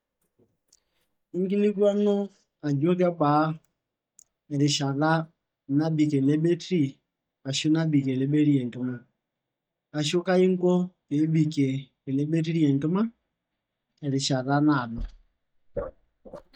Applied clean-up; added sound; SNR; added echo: neural mask model DeepFilterNet 3.